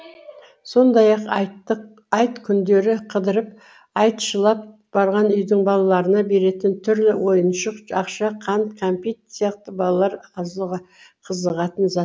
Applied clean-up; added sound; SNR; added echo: none; none; none; none.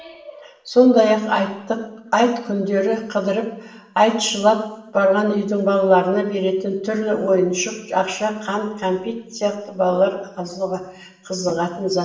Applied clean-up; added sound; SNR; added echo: none; none; none; reverberation time 0.8 s.